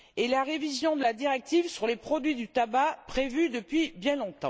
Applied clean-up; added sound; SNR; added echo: none; none; none; none.